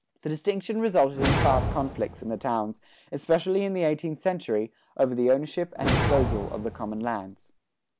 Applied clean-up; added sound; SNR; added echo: none; Whoosh, swoosh, swish; 2 dB; none.